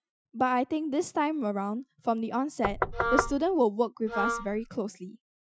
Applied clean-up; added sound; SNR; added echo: classical method Wiener filter.